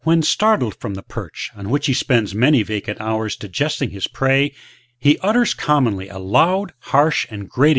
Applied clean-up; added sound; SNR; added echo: none; none; none; none.